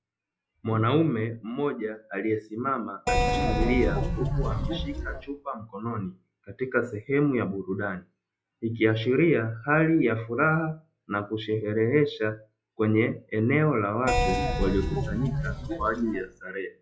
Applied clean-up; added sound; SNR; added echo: classical method log-MMSE.